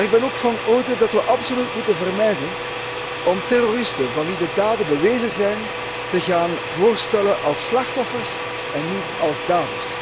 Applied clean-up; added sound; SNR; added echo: none; Domestic sounds, home sounds; 4 dB; none.